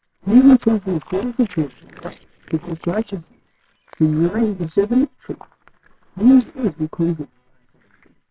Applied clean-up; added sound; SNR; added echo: neural separator model SepFormer WHAMR!.